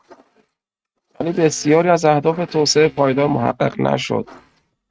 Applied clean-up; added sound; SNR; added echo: neural mask model RNNoise.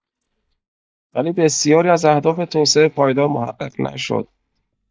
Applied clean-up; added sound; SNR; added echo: neural mask model DeepFilterNet 3.